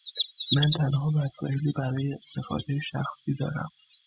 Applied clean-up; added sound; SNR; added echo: classical method spectral subtraction.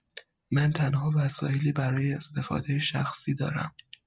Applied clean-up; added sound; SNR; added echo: none; none; none; none.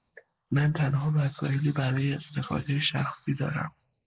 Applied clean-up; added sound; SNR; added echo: neural mask model Resemble Enhance denoiser.